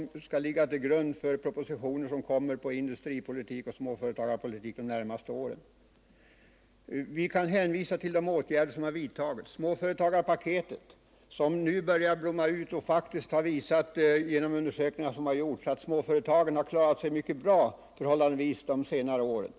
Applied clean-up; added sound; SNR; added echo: none; none; none; none.